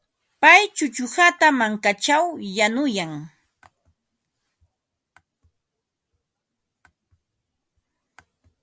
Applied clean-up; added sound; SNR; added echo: none; none; none; none.